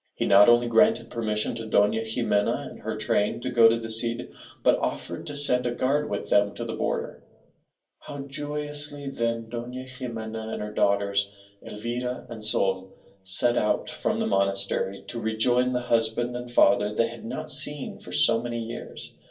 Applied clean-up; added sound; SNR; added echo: none; none; none; reverberation time 0.3 s.